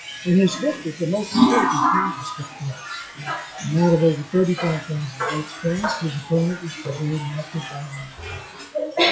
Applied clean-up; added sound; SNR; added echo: classical method WPE with log-MMSE.